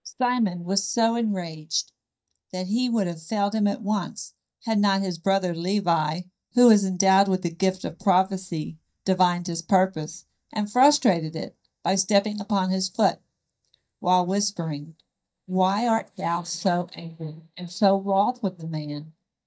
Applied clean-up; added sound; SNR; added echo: neural mask model DeepFilterNet 3.